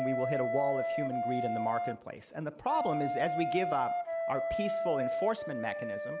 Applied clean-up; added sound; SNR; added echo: none; Wind instrument, woodwind instrument; -1 dB; none.